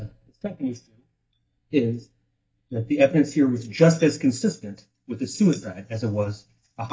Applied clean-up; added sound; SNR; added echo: neural mask model DeepFilterNet 3.